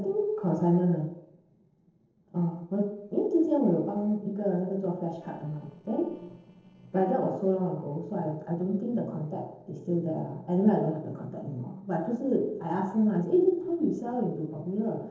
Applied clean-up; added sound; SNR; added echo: neural separator model SepFormer DNS4.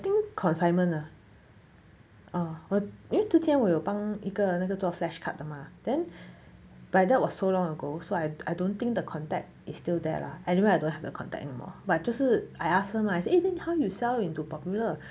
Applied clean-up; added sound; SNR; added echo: none; none; none; none.